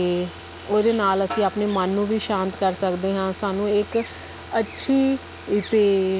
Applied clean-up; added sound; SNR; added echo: none; Snare drum + Car; 16 dB; none.